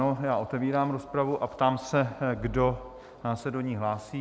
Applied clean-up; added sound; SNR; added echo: none; none; none; none.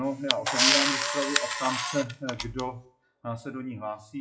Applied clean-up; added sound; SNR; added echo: classical method WPE with log-MMSE.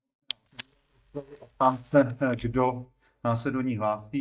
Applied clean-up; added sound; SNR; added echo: neural mask model DeepFilterNet 3.